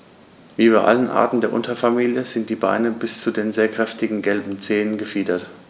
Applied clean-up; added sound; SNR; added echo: none; none; none; none.